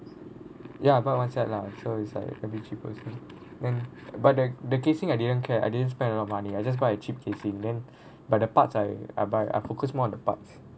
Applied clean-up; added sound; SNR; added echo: none; none; none; none.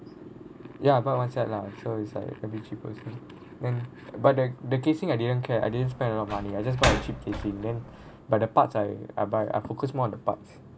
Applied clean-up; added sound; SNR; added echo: none; Slam; 5 dB; none.